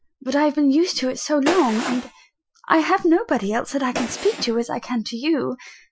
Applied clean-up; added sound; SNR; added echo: classical method Wiener filter.